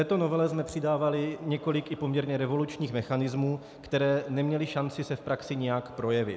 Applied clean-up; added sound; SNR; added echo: none; none; none; none.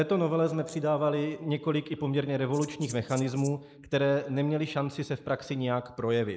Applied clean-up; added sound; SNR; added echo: neural mask model Resemble Enhance denoiser.